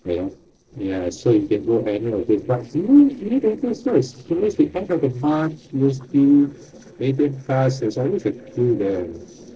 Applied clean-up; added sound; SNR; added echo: neural separator model SepFormer DNS4.